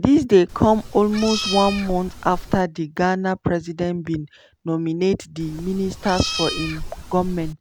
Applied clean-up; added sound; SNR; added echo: none; Meow; 9 dB; none.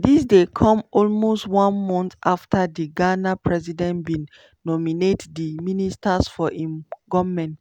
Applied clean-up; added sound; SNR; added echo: none; none; none; none.